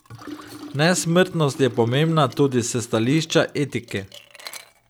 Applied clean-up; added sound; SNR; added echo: none; Liquid; 19 dB; none.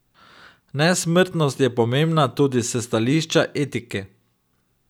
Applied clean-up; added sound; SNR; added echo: none; none; none; none.